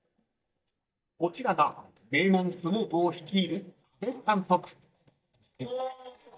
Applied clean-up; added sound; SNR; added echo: neural mask model DeepFilterNet 3.